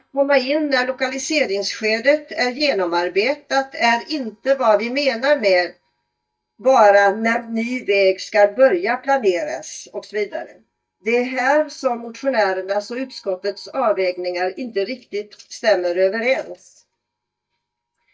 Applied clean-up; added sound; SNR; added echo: neural mask model DeepFilterNet 3.